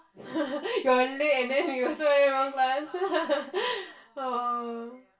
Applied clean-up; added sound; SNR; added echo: none; none; none; reverberation time 0.2 s.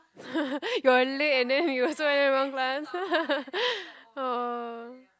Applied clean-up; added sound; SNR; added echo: none; none; none; none.